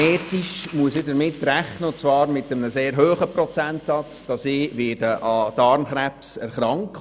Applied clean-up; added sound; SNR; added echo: none; Hiss; 14 dB; none.